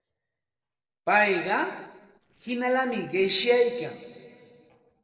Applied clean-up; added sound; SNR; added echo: neural separator model SepFormer DNS4.